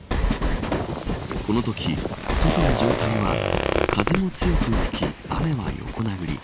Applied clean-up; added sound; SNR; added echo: none; Zipper (clothing) + Train; -2 dB; none.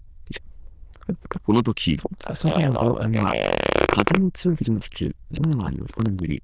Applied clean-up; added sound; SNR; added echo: neural diffusion model UNIVERSE++.